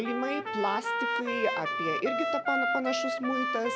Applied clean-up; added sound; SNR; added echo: none; Trumpet; -1 dB; none.